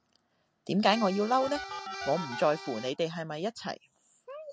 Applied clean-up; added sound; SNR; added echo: none; Telephone + Accordion; 12 dB; none.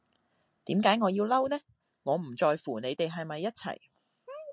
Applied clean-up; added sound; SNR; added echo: none; none; none; none.